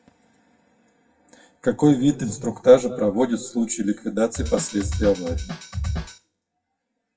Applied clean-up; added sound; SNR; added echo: classical method WPE with log-MMSE.